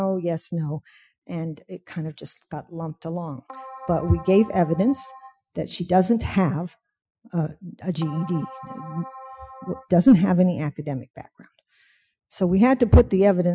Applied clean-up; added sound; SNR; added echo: classical method Wiener filter.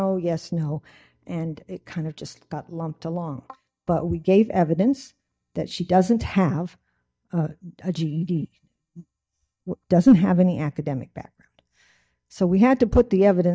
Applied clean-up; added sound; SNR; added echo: neural mask model DeepFilterNet 3.